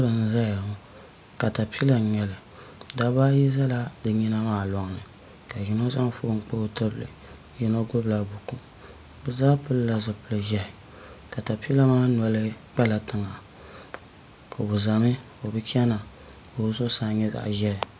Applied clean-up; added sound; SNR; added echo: none; none; none; none.